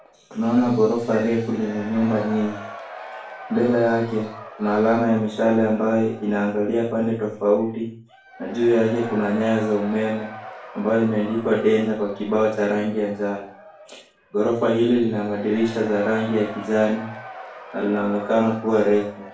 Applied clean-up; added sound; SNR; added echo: none; Crowd / Cheering; 17 dB; reverberation time 0.4 s.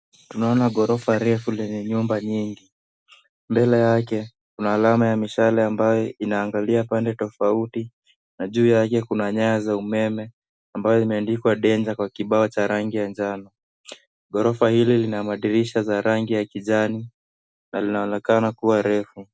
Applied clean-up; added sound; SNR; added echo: none; none; none; none.